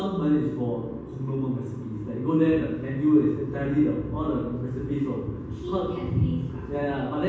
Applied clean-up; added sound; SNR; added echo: none; none; none; reverberation time 1.2 s.